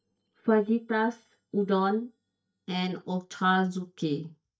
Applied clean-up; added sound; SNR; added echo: neural mask model DeepFilterNet 3.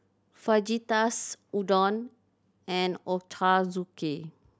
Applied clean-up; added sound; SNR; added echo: none; none; none; none.